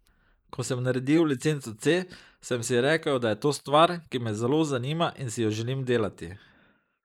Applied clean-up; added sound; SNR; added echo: neural mask model Resemble Enhance denoiser.